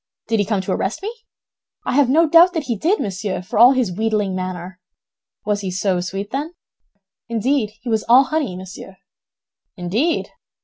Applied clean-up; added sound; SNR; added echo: none; none; none; none.